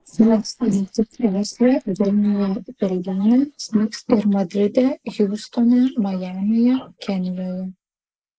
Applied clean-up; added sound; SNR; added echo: neural mask model Resemble Enhance denoiser.